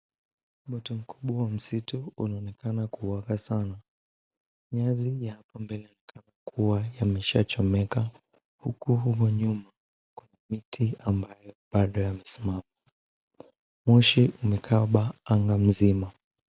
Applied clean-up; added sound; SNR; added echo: none; none; none; none.